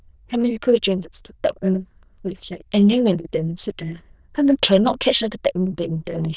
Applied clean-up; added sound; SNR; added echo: neural diffusion model UNIVERSE++.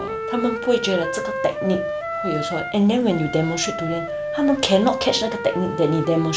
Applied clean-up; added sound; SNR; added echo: none; Wind instrument, woodwind instrument; 6 dB; none.